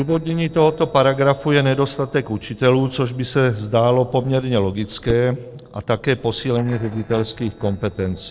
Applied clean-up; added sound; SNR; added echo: neural separator model SepFormer DNS4.